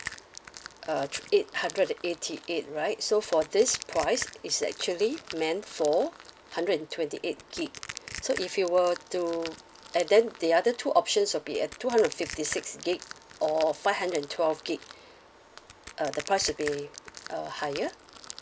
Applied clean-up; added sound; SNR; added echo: none; Crushing; 16 dB; none.